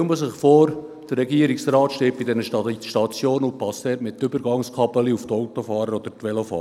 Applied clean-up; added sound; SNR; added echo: none; none; none; none.